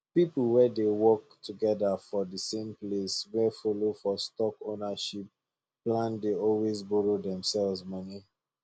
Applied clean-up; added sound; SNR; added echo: none; none; none; none.